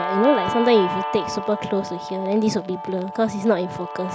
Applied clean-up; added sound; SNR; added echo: none; Guitar; 7 dB; none.